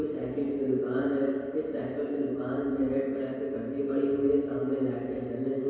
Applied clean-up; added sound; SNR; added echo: none; none; none; reverberation time 2.2 s.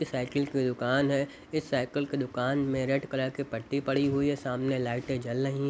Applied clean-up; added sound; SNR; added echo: none; none; none; none.